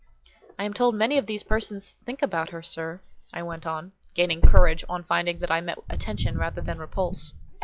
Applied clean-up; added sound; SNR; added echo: classical method log-MMSE.